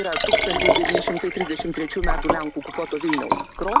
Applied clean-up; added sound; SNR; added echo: none; Liquid + Chink, clink; -4 dB; none.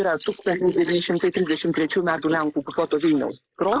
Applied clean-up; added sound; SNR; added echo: neural mask model Resemble Enhance denoiser.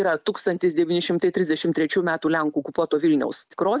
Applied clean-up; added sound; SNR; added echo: none; none; none; none.